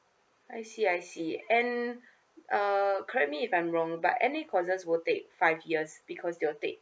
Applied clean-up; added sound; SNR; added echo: none; none; none; none.